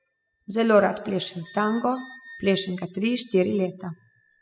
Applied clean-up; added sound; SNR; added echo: classical method spectral subtraction.